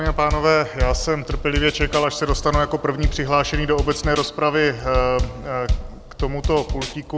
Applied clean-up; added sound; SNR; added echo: none; Drum kit; 4 dB; none.